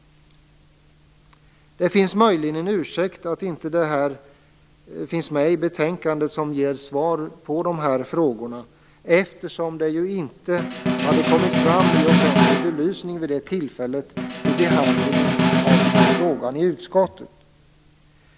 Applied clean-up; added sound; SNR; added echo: none; Snare drum; -4 dB; none.